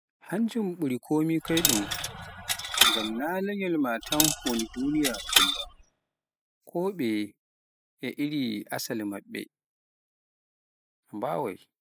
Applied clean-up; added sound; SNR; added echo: classical method spectral subtraction.